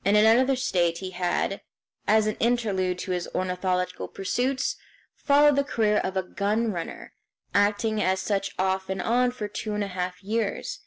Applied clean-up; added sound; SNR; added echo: none; none; none; none.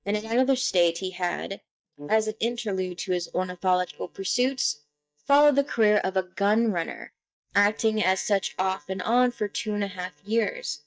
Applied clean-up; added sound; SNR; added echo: neural mask model DeepFilterNet 3.